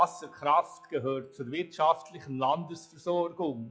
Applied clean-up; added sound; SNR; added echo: classical method log-MMSE.